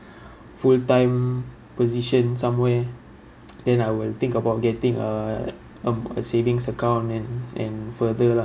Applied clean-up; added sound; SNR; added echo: none; none; none; none.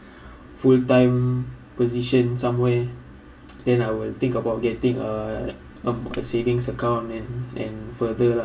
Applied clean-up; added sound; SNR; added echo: none; Cutlery, silverware; 12 dB; reverberation time 0.2 s.